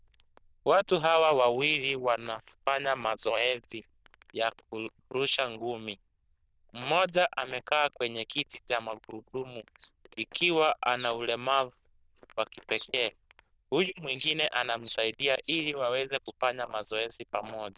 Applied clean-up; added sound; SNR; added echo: neural diffusion model UNIVERSE++.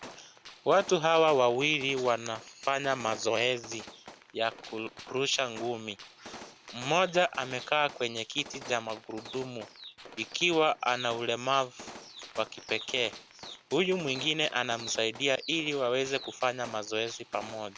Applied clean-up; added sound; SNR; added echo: none; Gunshot, gunfire; 18 dB; none.